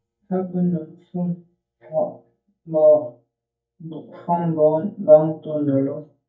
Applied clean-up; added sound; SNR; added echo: neural mask model DeepFilterNet 3.